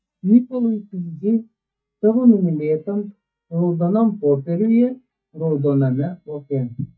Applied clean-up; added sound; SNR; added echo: neural mask model DeepFilterNet 3.